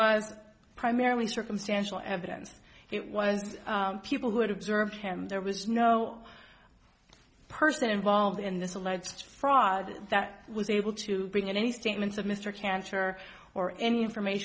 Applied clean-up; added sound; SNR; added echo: none; none; none; none.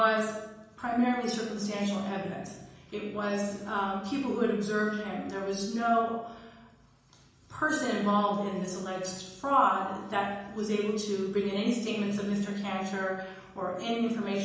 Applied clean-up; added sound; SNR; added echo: none; none; none; reverberation time 1.0 s.